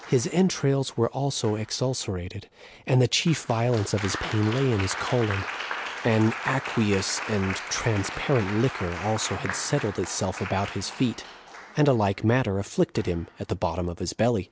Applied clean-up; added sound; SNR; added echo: none; Applause; 12 dB; none.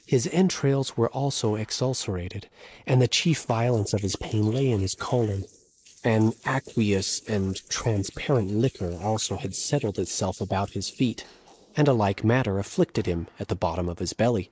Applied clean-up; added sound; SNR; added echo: neural mask model Resemble Enhance denoiser.